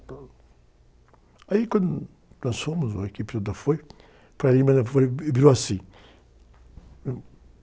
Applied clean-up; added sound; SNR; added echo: none; none; none; none.